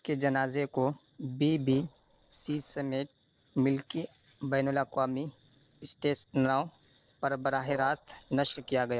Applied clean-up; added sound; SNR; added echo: neural separator model SepFormer DNS4.